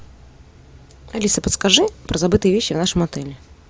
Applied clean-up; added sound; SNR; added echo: none; none; none; none.